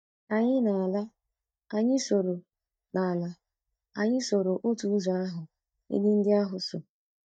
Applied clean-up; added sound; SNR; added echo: neural mask model DeepFilterNet 3.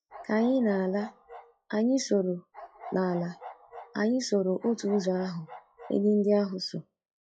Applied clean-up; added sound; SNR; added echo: classical method log-MMSE.